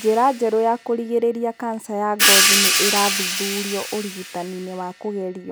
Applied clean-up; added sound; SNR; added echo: none; Crash cymbal / Hi-hat; 0 dB; none.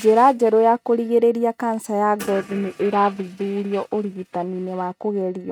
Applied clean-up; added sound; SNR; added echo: neural mask model RNNoise.